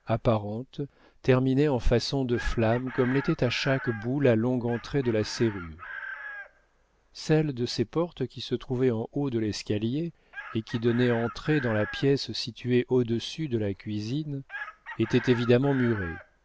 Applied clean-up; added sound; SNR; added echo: none; Chicken, rooster; 16 dB; none.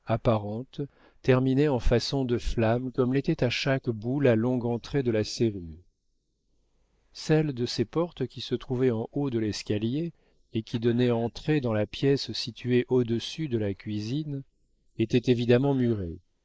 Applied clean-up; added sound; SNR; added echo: neural mask model Resemble Enhance denoiser.